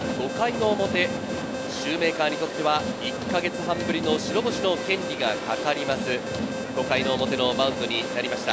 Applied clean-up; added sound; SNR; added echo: none; Alarm; 10 dB; none.